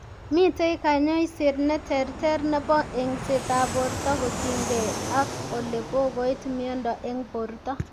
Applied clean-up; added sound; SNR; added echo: none; Fixed-wing aircraft, airplane; 9 dB; none.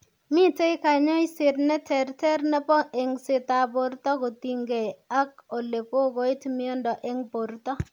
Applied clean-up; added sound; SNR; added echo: none; none; none; none.